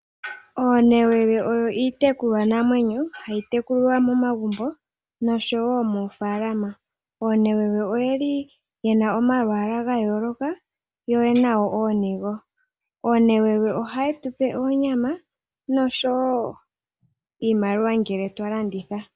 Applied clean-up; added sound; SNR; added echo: none; none; none; none.